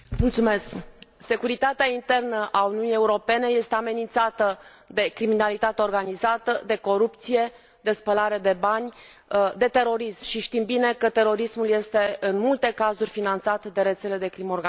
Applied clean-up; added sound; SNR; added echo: none; none; none; none.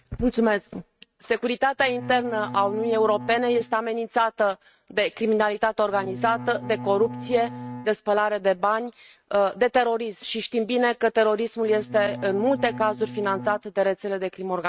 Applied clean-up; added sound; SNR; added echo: neural mask model RNNoise.